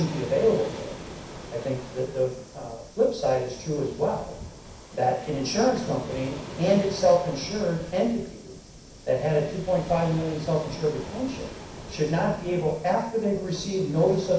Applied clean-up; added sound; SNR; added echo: none; Waves, surf; 14 dB; reverberation time 0.6 s.